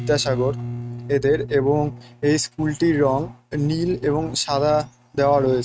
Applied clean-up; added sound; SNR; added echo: neural mask model RNNoise.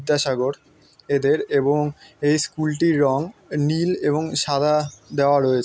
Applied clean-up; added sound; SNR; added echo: none; none; none; none.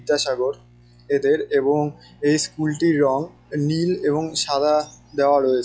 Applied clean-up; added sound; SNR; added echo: classical method log-MMSE.